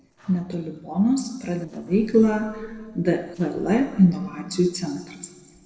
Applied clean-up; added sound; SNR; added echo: neural separator model SepFormer DNS4.